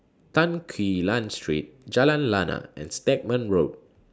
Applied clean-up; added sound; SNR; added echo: none; none; none; none.